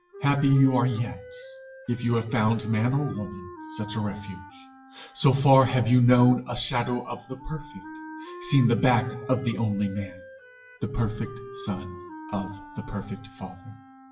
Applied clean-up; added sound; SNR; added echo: classical method WPE with log-MMSE.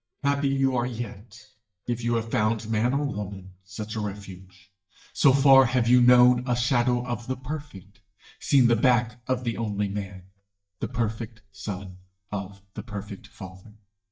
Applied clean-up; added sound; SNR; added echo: neural mask model DeepFilterNet 3.